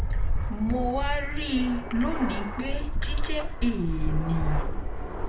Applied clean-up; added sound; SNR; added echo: none; Fixed-wing aircraft, airplane; -3 dB; reverberation time 0.4 s.